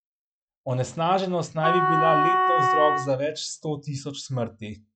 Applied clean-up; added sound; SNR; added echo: classical method log-MMSE.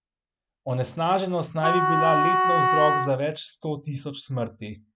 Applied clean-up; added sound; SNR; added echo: none; Wind instrument, woodwind instrument; -4 dB; none.